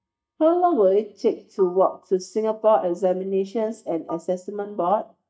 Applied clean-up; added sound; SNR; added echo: neural mask model DeepFilterNet 3.